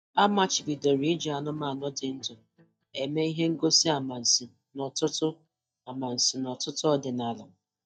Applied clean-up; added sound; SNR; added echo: neural mask model DeepFilterNet 3.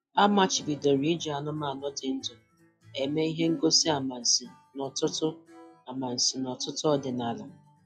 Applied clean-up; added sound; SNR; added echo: classical method log-MMSE.